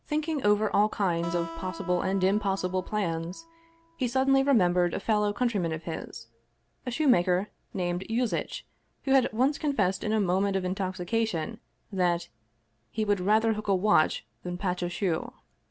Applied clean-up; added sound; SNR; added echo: none; Acoustic guitar; 16 dB; none.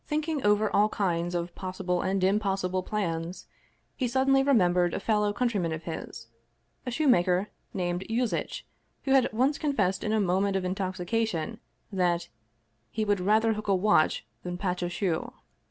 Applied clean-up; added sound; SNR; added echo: none; none; none; none.